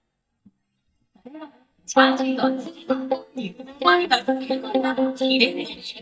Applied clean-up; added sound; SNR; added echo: neural mask model DeepFilterNet 3.